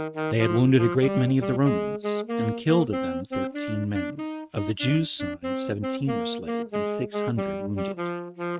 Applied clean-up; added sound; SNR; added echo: neural mask model RNNoise.